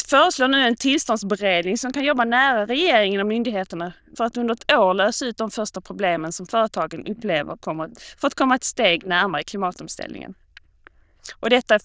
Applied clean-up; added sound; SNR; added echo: neural diffusion model UNIVERSE++.